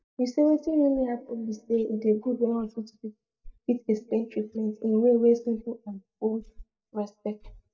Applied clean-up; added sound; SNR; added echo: neural mask model DeepFilterNet 3.